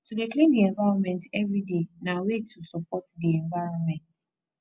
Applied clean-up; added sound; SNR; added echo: none; none; none; none.